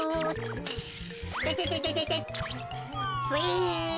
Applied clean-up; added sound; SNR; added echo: none; Cough + Explosion; 15 dB; none.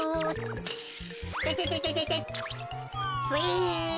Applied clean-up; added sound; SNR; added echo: none; none; none; none.